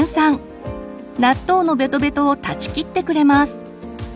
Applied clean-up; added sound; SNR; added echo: none; none; none; none.